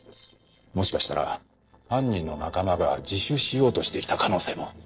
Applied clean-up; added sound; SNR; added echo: neural separator model SepFormer DNS4.